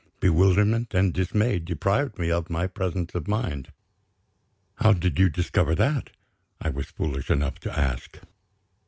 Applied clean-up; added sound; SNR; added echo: none; none; none; none.